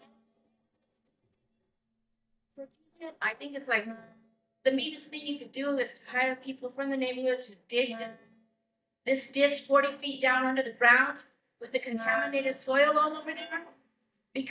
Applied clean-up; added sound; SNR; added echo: neural mask model DeepFilterNet 3.